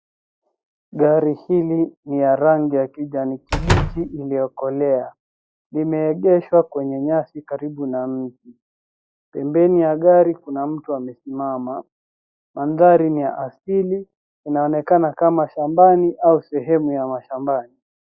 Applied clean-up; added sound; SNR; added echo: classical method log-MMSE.